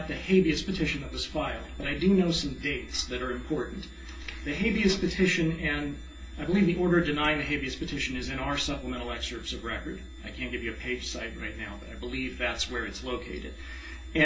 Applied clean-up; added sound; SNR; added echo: none; none; none; reverberation time 0.2 s.